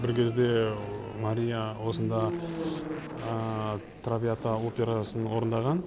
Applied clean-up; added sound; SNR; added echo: none; none; none; none.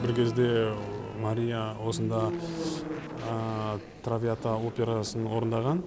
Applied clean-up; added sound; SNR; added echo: none; Acoustic guitar / Strum; 18 dB; none.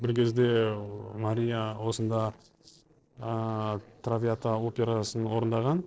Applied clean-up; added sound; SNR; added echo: neural separator model SepFormer DNS4.